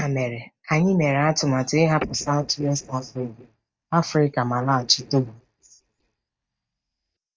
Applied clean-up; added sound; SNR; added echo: neural mask model DeepFilterNet 3.